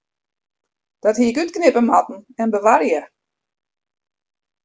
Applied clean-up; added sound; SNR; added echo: none; none; none; none.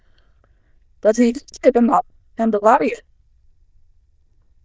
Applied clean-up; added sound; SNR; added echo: neural diffusion model UNIVERSE++.